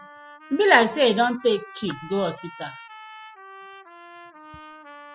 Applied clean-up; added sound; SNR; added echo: classical method spectral subtraction.